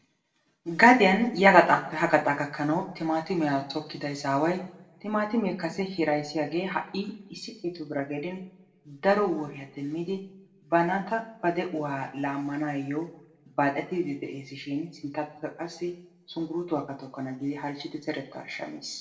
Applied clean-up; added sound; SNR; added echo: none; none; none; reverberation time 0.6 s.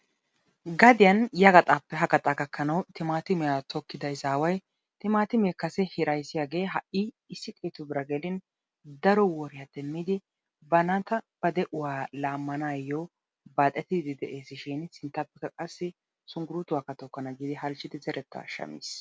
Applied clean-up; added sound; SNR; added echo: none; none; none; none.